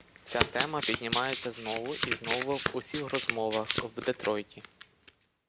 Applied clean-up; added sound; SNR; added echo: none; Domestic sounds, home sounds; -2 dB; none.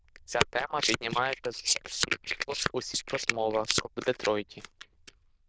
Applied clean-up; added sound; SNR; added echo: neural diffusion model UNIVERSE++.